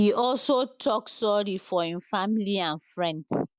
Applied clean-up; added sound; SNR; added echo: none; none; none; none.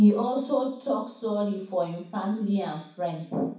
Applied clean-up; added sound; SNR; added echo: none; none; none; reverberation time 0.6 s.